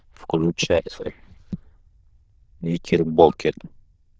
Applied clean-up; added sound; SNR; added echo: neural diffusion model UNIVERSE++.